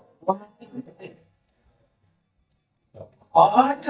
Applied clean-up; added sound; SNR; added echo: neural mask model DeepFilterNet 3.